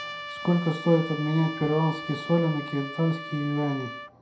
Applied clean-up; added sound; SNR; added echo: none; Trumpet; 11 dB; reverberation time 0.4 s.